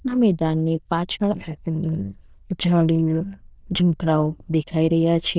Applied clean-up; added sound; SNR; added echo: neural diffusion model UNIVERSE++.